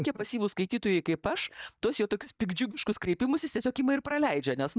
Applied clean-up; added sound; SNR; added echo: neural mask model DeepFilterNet 3.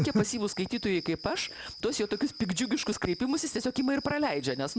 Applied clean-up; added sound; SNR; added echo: none; Cricket; 16 dB; none.